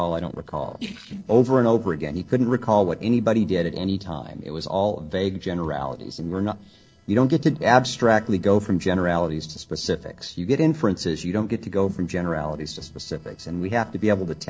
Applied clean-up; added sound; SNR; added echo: neural separator model SepFormer DNS4.